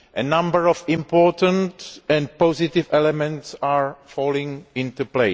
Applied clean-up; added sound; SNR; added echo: none; none; none; none.